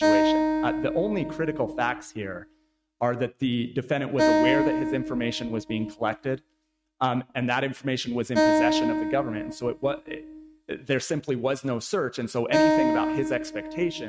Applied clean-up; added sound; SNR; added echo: neural mask model RNNoise.